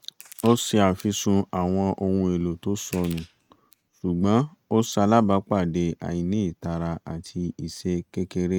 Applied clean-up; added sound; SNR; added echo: neural mask model RNNoise.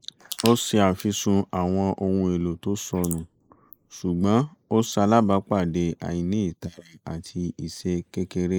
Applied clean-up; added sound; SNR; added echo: neural mask model Resemble Enhance denoiser.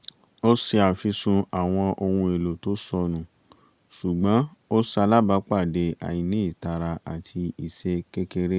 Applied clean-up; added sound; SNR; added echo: none; none; none; none.